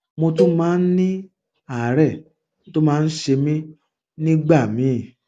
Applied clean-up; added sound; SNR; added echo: none; Cowbell; 8 dB; none.